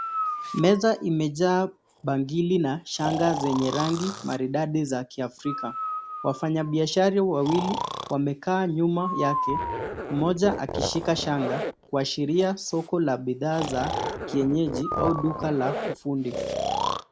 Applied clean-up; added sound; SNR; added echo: none; Breathing + Zipper (clothing); 7 dB; none.